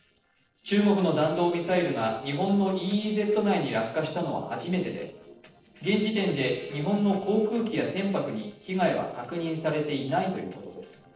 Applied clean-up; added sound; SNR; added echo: neural separator model SepFormer DNS4.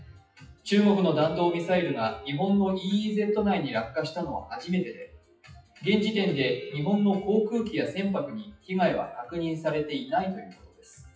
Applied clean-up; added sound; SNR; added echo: classical method WPE with log-MMSE.